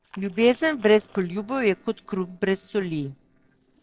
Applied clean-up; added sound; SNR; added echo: neural separator model SepFormer DNS4.